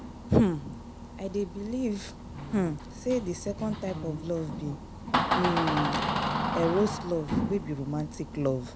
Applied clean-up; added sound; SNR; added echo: none; Door; 2 dB; none.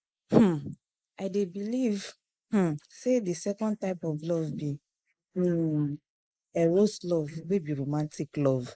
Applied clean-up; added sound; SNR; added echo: neural mask model Resemble Enhance denoiser.